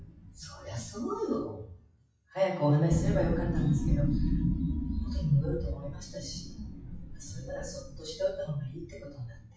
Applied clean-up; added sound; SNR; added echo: classical method WPE with log-MMSE.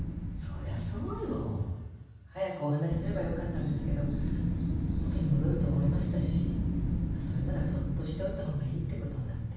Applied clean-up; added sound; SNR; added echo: none; Wind; -2 dB; reverberation time 1.2 s.